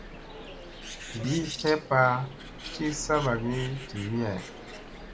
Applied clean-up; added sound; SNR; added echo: none; Bird; 11 dB; none.